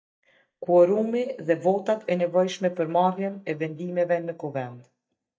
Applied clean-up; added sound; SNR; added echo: neural mask model DeepFilterNet 3.